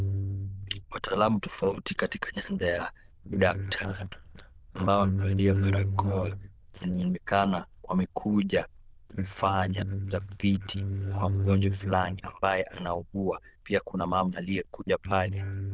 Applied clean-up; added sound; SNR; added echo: neural diffusion model UNIVERSE++.